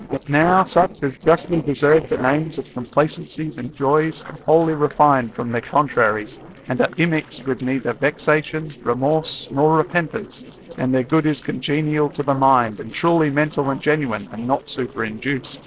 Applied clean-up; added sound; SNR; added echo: neural separator model SepFormer DNS4.